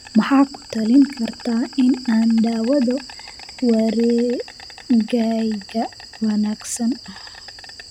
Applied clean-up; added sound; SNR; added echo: none; Insect; 19 dB; none.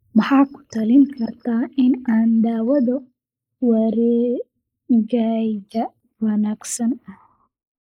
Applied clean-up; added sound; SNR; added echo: neural mask model Resemble Enhance denoiser.